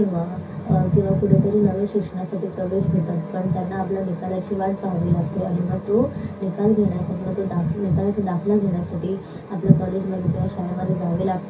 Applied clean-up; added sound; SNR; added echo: none; Wind instrument, woodwind instrument; 16 dB; reverberation time 0.3 s.